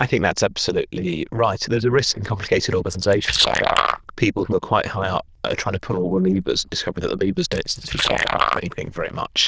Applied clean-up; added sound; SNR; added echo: neural diffusion model UNIVERSE++.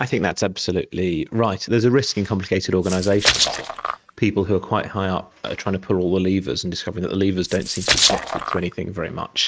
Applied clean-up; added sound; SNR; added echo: neural mask model RNNoise.